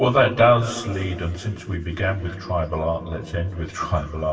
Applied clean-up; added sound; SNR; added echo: none; none; none; reverberation time 2.5 s.